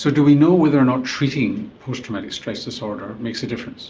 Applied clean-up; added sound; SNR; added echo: none; none; none; none.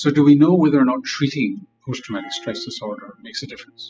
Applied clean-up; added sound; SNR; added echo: classical method spectral subtraction.